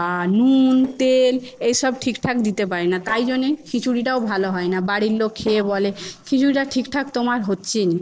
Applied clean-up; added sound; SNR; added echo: neural separator model SepFormer DNS4.